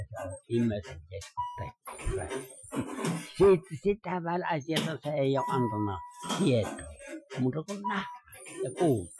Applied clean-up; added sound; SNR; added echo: classical method Wiener filter.